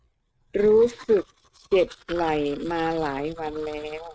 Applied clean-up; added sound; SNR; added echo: neural mask model RNNoise.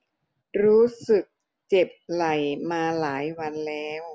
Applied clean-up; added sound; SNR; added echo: none; none; none; none.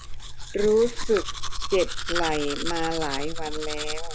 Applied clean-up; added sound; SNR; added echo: none; Domestic sounds, home sounds; 1 dB; none.